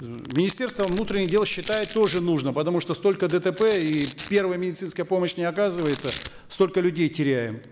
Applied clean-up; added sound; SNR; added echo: none; Domestic sounds, home sounds; 14 dB; none.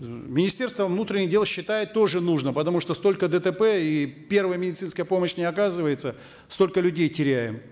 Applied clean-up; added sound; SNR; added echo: none; none; none; none.